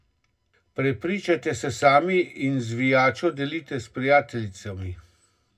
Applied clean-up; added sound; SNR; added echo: none; none; none; reverberation time 0.2 s.